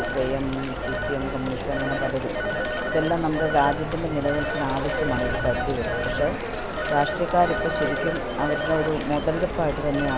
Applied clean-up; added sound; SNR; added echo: none; Telephone; 1 dB; none.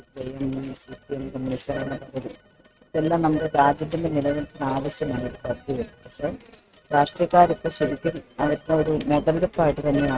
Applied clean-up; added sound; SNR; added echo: neural mask model RNNoise.